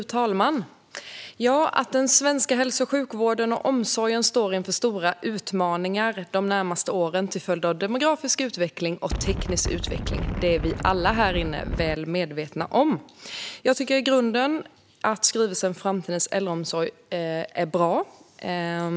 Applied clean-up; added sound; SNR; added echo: none; Wind; 4 dB; none.